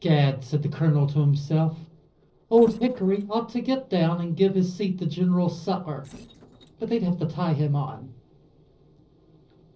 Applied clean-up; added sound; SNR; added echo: neural separator model SepFormer DNS4.